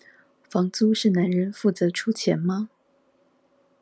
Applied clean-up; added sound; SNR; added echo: none; none; none; none.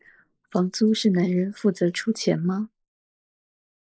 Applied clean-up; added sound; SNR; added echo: neural mask model Resemble Enhance denoiser.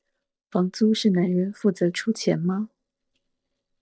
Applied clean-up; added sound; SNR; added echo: neural mask model DeepFilterNet 3.